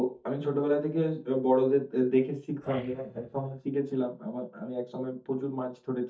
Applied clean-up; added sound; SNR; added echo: neural mask model DeepFilterNet 3.